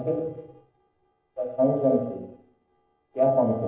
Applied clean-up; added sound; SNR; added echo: neural separator model SepFormer DNS4.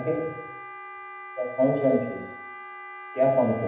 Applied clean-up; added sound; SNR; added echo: none; Wind instrument, woodwind instrument; 13 dB; reverberation time 0.8 s.